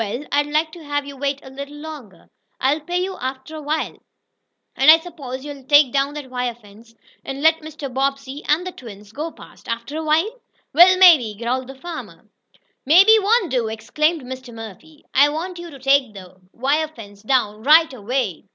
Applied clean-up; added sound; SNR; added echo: none; none; none; none.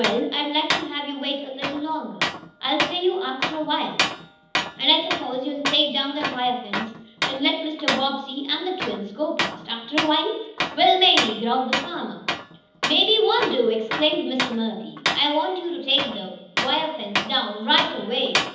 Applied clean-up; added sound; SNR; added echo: none; Tools; 5 dB; reverberation time 1.3 s.